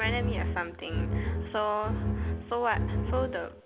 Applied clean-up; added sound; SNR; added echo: none; Bowed string instrument; -1 dB; none.